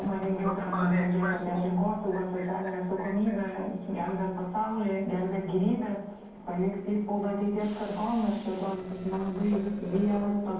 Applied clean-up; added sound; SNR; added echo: neural separator model SepFormer DNS4.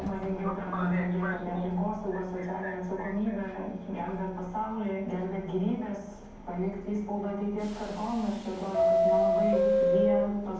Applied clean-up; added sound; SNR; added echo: none; Subway, metro, underground; 0 dB; reverberation time 0.9 s.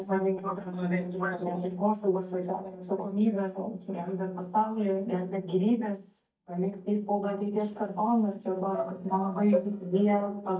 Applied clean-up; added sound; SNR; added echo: neural mask model DeepFilterNet 3.